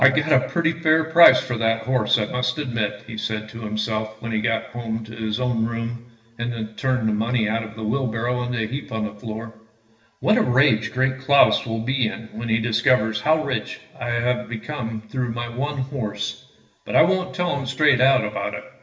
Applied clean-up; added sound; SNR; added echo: none; none; none; reverberation time 0.9 s.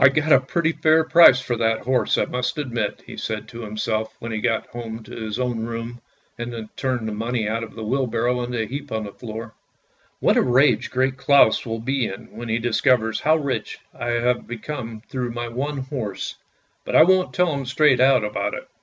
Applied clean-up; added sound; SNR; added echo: none; none; none; none.